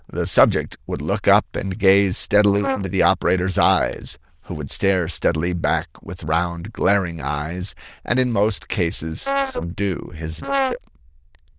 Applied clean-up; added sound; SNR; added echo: neural diffusion model UNIVERSE++.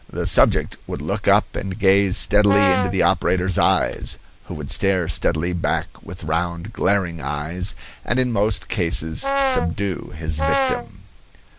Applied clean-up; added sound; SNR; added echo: none; Brass instrument; 3 dB; none.